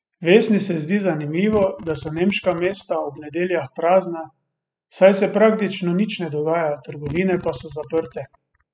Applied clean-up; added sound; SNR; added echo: classical method spectral subtraction.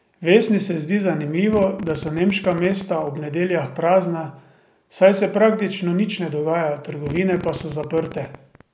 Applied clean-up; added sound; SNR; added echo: none; Fart; 16 dB; none.